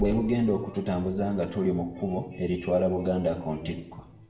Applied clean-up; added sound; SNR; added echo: none; Knock; 17 dB; reverberation time 0.7 s.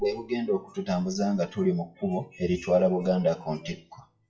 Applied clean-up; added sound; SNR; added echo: classical method WPE with log-MMSE.